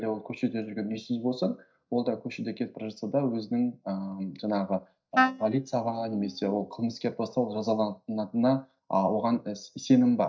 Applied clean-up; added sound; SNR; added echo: neural mask model DeepFilterNet 3.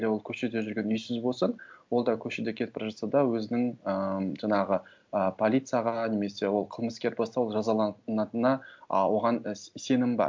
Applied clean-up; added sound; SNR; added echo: none; none; none; none.